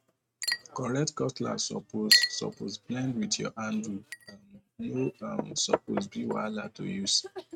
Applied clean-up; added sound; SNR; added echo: neural mask model RNNoise.